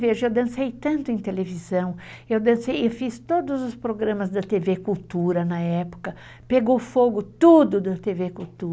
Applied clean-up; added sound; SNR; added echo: none; none; none; none.